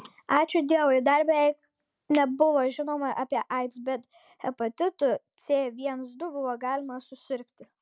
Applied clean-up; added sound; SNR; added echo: none; none; none; none.